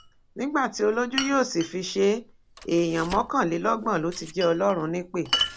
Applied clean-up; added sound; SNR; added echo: none; Glass; 10 dB; none.